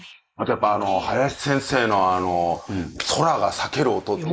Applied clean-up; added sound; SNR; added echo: neural mask model Resemble Enhance denoiser.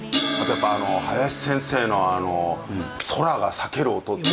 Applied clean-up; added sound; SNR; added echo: none; Crash cymbal; 3 dB; none.